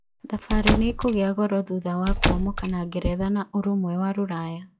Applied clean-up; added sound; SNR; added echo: classical method log-MMSE.